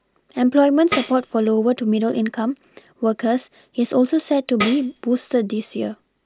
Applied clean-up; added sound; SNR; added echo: none; Tambourine; 11 dB; none.